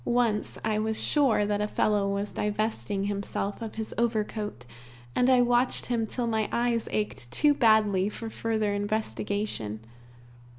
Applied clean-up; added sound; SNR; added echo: none; none; none; none.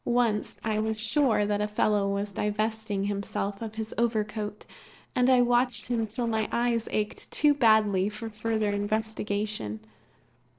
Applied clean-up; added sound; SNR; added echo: neural separator model SepFormer DNS4.